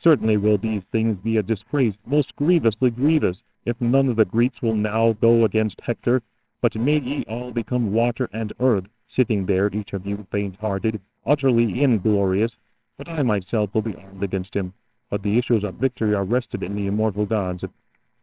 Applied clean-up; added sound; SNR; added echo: neural separator model SepFormer WHAMR!.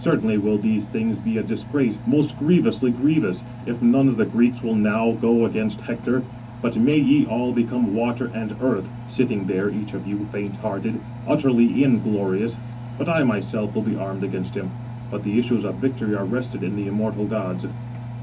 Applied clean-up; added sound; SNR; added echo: none; Engine; 12 dB; reverberation time 0.3 s.